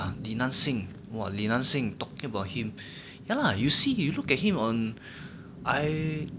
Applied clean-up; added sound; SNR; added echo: none; Rain / Thunderstorm; 10 dB; none.